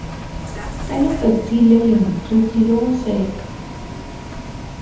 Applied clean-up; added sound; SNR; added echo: none; Bus; 11 dB; reverberation time 1.1 s.